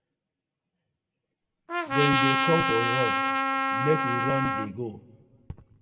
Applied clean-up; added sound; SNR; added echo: none; Trumpet; -4 dB; reverberation time 1.4 s.